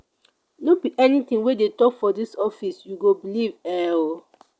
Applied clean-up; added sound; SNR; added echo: none; none; none; none.